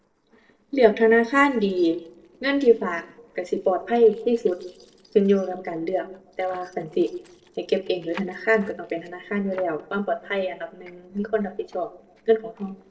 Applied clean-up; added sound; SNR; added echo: neural separator model SepFormer DNS4.